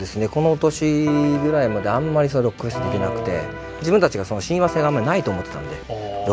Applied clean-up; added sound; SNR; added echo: none; Electric guitar; 10 dB; none.